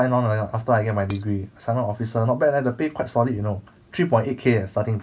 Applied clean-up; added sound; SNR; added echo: none; Dishes, pots, and pans; 19 dB; none.